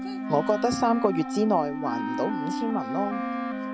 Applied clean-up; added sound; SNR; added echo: none; Wind instrument, woodwind instrument + Wind instrument, woodwind instrument; 3 dB; none.